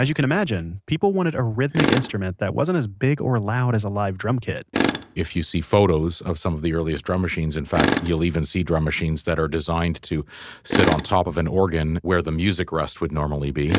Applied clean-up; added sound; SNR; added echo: none; Tools; 7 dB; none.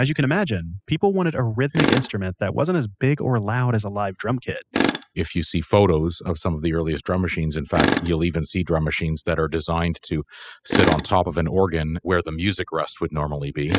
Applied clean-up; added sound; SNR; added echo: classical method spectral subtraction.